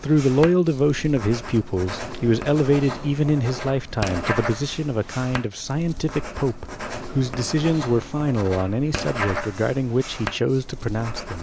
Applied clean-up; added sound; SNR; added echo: none; Writing; 10 dB; none.